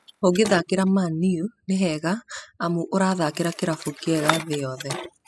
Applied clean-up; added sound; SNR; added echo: classical method spectral subtraction.